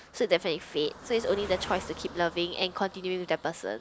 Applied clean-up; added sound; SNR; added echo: none; Car passing by; 15 dB; none.